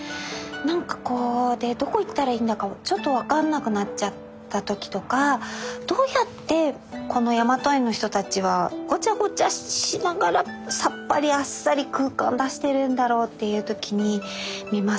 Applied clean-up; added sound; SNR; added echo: none; none; none; none.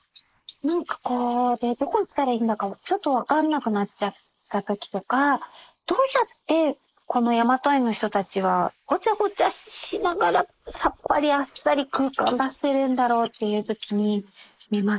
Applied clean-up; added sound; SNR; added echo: neural mask model Resemble Enhance denoiser.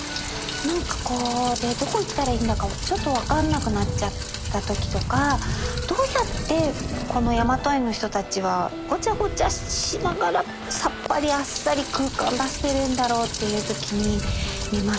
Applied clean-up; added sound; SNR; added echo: none; Rain; 4 dB; none.